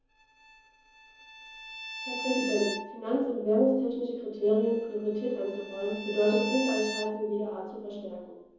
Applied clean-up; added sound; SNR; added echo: none; Bowed string instrument; 11 dB; reverberation time 0.7 s.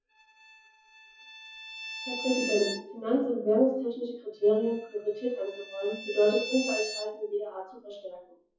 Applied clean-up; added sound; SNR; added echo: classical method WPE with log-MMSE.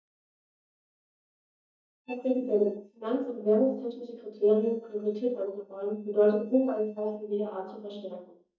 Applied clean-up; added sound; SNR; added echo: neural mask model DeepFilterNet 3.